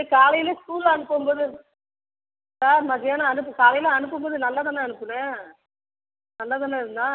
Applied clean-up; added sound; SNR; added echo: none; none; none; none.